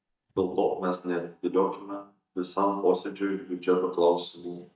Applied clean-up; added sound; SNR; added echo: neural mask model DeepFilterNet 3.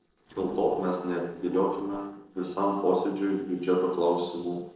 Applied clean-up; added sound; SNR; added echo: neural separator model SepFormer DNS4.